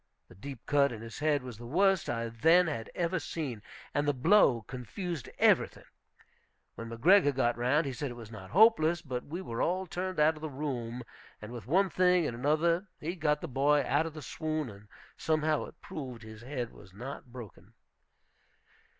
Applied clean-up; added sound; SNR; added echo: none; none; none; none.